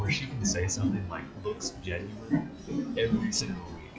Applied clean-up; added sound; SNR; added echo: classical method log-MMSE.